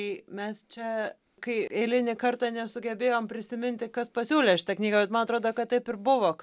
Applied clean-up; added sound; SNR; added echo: none; none; none; none.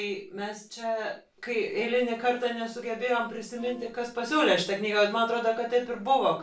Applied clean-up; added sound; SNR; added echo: neural separator model SepFormer DNS4.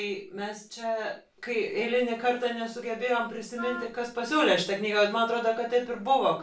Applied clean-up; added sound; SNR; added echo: none; Wind instrument, woodwind instrument; 12 dB; reverberation time 0.3 s.